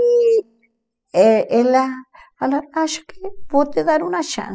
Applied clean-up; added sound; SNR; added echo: classical method spectral subtraction.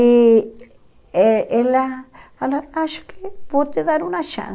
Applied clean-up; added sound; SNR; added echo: none; Chewing, mastication; 17 dB; none.